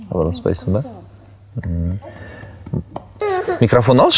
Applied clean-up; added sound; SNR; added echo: none; none; none; none.